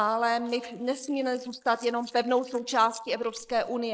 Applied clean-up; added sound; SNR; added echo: neural mask model Resemble Enhance denoiser.